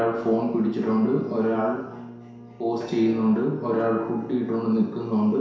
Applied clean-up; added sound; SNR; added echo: none; Musical instrument; 14 dB; reverberation time 0.7 s.